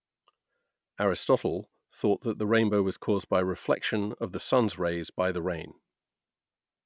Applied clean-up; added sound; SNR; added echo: none; none; none; none.